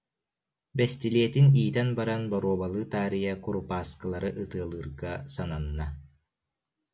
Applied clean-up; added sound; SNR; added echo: none; none; none; none.